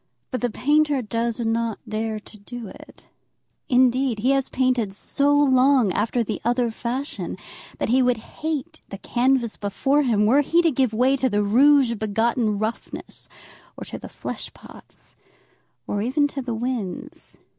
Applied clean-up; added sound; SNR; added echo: none; none; none; none.